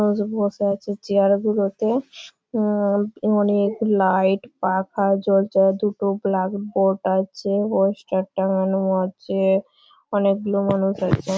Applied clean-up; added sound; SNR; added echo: none; none; none; none.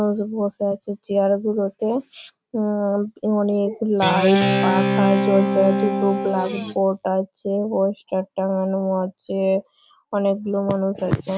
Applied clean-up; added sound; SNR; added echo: none; Guitar; -1 dB; none.